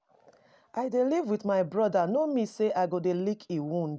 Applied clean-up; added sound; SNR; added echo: none; none; none; none.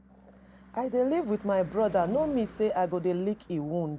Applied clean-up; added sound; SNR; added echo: none; Car passing by / Engine / Truck; 19 dB; none.